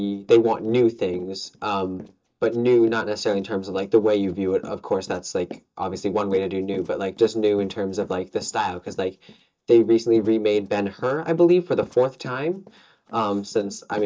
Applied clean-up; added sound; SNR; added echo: neural mask model DeepFilterNet 3.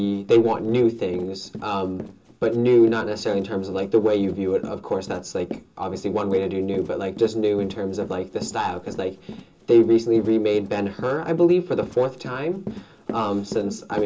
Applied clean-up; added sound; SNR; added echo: none; Run; 16 dB; reverberation time 0.2 s.